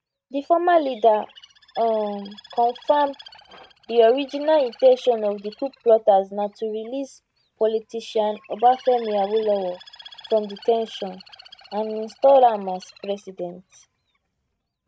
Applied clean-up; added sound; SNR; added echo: neural mask model RNNoise.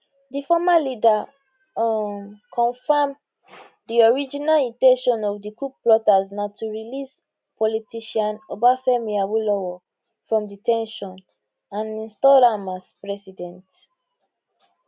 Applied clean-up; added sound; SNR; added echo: none; none; none; none.